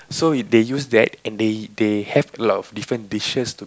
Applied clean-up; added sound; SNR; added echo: none; none; none; none.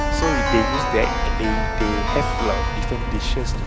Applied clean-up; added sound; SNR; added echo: none; Keyboard (musical); -5 dB; none.